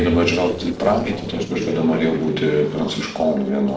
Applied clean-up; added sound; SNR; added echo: neural separator model SepFormer DNS4.